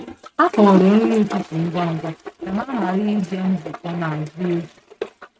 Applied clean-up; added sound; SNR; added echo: neural mask model RNNoise.